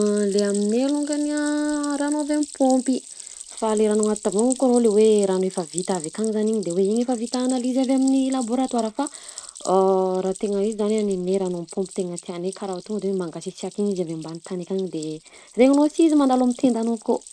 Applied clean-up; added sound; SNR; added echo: neural mask model RNNoise.